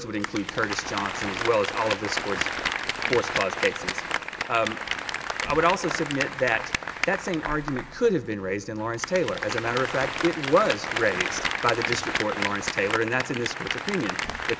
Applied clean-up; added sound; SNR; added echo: none; Applause; 3 dB; none.